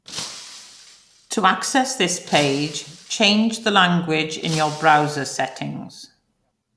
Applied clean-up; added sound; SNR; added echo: none; Shatter; 17 dB; none.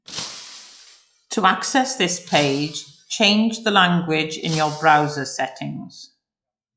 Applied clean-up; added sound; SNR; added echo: classical method log-MMSE.